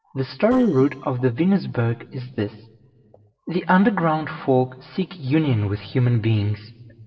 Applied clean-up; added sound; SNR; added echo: neural separator model SepFormer DNS4.